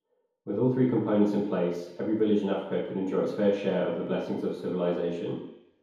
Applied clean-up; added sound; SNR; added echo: none; none; none; reverberation time 1.9 s.